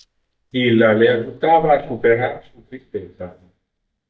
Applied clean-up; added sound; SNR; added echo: neural mask model DeepFilterNet 3.